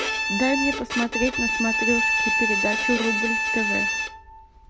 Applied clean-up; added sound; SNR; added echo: none; Bowed string instrument; -3 dB; none.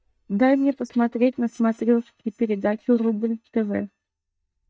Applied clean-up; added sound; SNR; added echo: neural mask model DeepFilterNet 3.